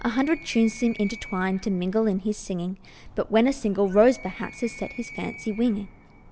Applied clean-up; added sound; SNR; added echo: none; Animal; 20 dB; none.